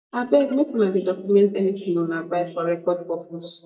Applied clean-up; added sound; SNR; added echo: neural mask model DeepFilterNet 3.